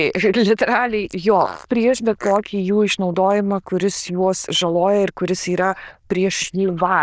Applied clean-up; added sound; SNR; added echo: neural diffusion model UNIVERSE++.